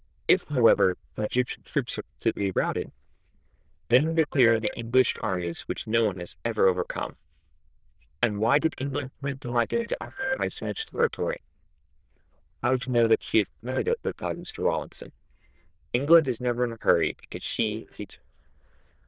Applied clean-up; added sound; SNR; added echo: neural diffusion model UNIVERSE++.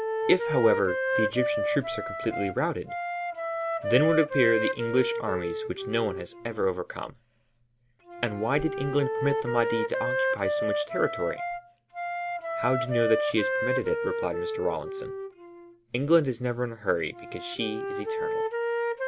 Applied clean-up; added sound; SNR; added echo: none; Wind instrument, woodwind instrument; 2 dB; none.